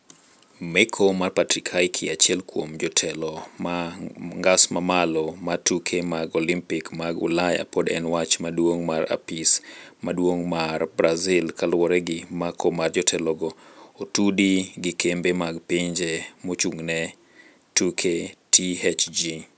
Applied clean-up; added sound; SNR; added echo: none; none; none; none.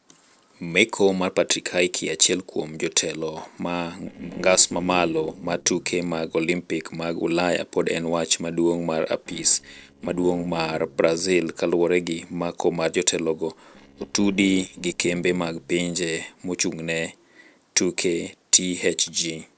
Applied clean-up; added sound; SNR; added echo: neural separator model SepFormer DNS4.